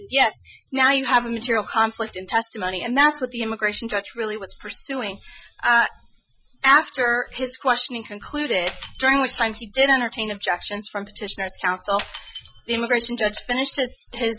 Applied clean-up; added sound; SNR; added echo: classical method Wiener filter.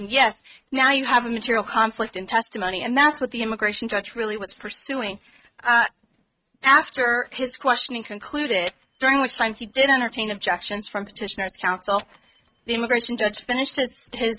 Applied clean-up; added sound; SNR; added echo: neural mask model RNNoise.